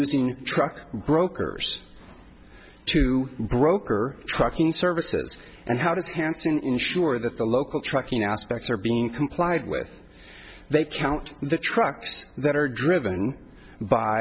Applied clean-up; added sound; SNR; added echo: none; none; none; none.